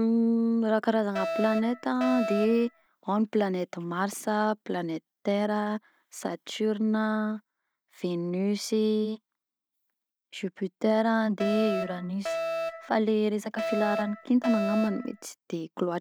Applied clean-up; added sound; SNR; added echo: none; Alarm; 4 dB; none.